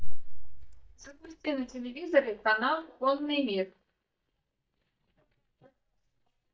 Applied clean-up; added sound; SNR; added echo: neural mask model DeepFilterNet 3.